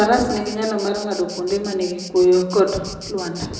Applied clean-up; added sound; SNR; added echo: none; Insect; 16 dB; reverberation time 1.2 s.